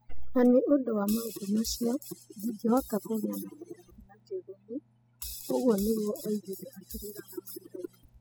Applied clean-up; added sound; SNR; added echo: classical method spectral subtraction.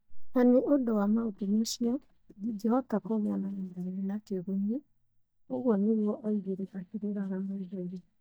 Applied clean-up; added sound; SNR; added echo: neural mask model DeepFilterNet 3.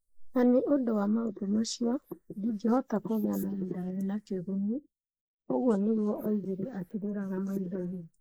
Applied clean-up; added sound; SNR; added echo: neural mask model Resemble Enhance denoiser.